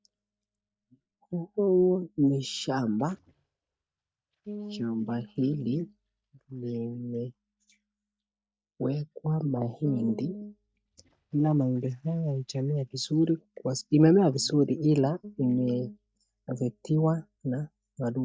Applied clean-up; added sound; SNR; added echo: neural mask model DeepFilterNet 3.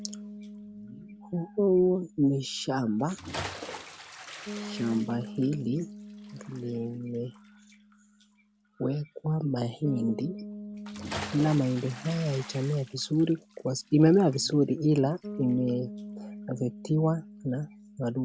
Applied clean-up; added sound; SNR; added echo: none; Bathtub (filling or washing) / Splash, splatter + Bass guitar; 13 dB; none.